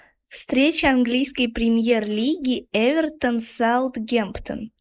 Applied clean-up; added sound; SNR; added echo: neural mask model Resemble Enhance denoiser.